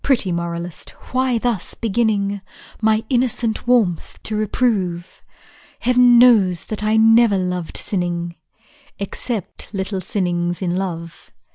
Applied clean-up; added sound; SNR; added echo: none; none; none; none.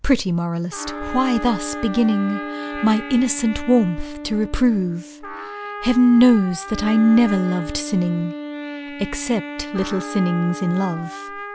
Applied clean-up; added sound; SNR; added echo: none; Wind instrument, woodwind instrument + Trumpet; 11 dB; none.